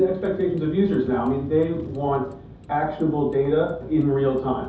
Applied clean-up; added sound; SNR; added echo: none; Vehicle; 17 dB; reverberation time 0.5 s.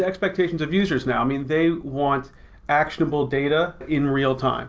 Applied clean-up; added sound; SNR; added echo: none; none; none; none.